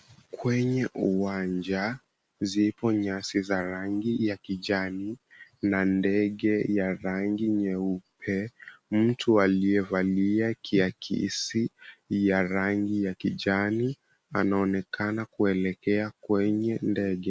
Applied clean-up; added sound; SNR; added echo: none; none; none; none.